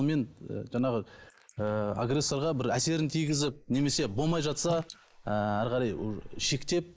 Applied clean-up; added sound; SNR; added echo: neural mask model Resemble Enhance denoiser.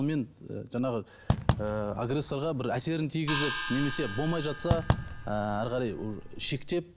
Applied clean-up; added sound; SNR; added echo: none; Fireworks + Gong; 2 dB; none.